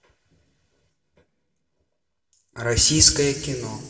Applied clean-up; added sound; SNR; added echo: none; none; none; reverberation time 1.6 s.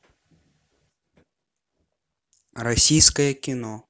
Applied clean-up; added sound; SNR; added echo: none; none; none; none.